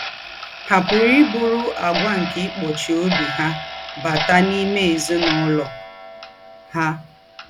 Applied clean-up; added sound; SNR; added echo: none; Clock; 7 dB; none.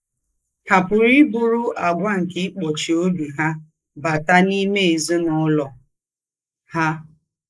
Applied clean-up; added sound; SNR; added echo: neural mask model Resemble Enhance denoiser.